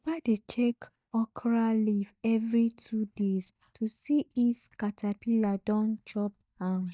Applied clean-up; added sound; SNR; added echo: neural mask model DeepFilterNet 3.